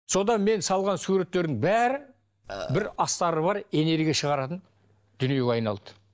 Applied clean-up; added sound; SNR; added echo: neural mask model DeepFilterNet 3.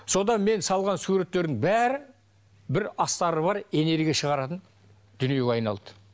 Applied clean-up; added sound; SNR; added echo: none; none; none; none.